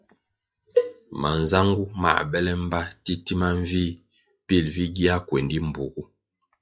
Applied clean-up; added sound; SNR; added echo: classical method log-MMSE.